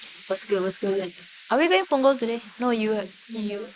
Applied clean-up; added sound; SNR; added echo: neural mask model Resemble Enhance denoiser.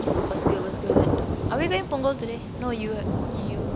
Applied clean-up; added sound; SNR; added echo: none; Thunder; -4 dB; none.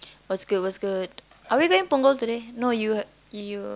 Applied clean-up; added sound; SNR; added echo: none; none; none; none.